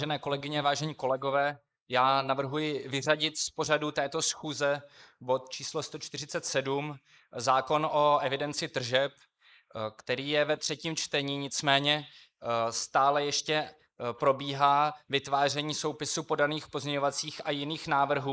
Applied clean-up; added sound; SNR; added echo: neural mask model Resemble Enhance denoiser.